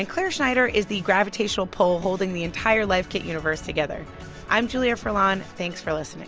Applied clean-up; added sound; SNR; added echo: none; Wind; 19 dB; none.